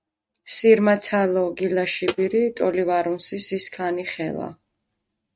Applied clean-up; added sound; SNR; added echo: neural mask model RNNoise.